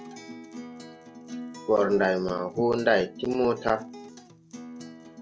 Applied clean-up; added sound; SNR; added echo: none; Acoustic guitar; 14 dB; none.